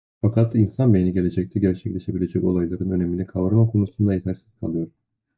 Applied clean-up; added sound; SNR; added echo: neural mask model DeepFilterNet 3.